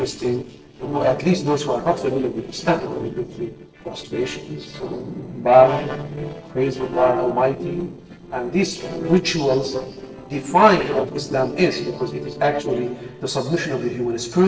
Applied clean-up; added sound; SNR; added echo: neural separator model SepFormer DNS4.